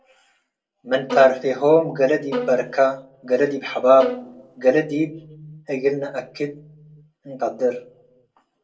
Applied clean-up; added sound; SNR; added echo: neural separator model SepFormer DNS4.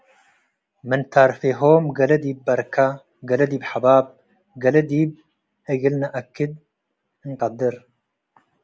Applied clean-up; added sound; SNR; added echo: none; none; none; none.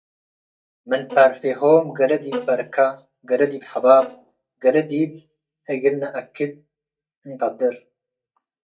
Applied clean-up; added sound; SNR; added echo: neural mask model DeepFilterNet 3.